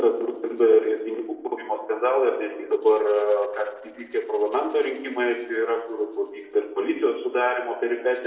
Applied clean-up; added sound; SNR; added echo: neural separator model SepFormer DNS4.